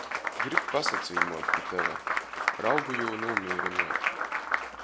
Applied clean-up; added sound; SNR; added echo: none; Applause; -5 dB; none.